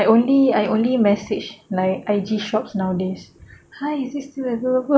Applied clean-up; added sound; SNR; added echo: none; none; none; none.